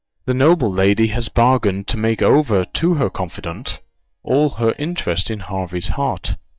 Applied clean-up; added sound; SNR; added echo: neural mask model DeepFilterNet 3.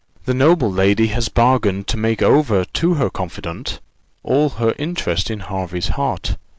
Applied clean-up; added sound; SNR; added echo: none; none; none; none.